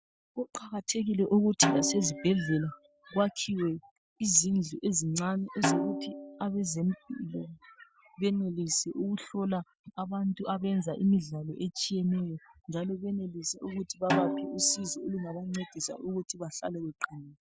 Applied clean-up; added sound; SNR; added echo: none; Snare drum; 4 dB; none.